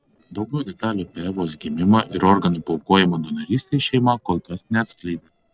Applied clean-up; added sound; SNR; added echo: neural separator model SepFormer DNS4.